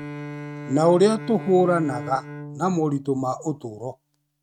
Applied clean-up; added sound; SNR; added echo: neural mask model RNNoise.